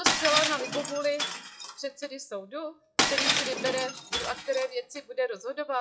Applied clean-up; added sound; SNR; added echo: classical method WPE with log-MMSE.